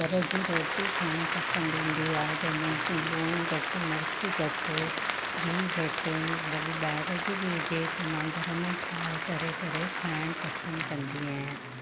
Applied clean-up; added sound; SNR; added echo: none; Applause; -1 dB; none.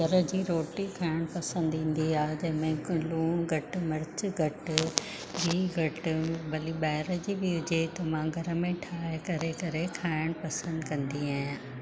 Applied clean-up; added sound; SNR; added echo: none; none; none; none.